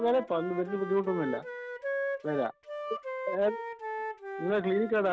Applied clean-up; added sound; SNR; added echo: none; Wind instrument, woodwind instrument; 6 dB; none.